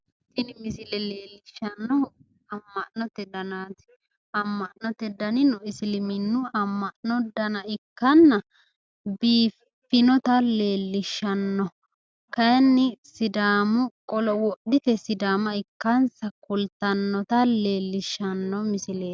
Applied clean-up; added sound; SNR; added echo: none; none; none; none.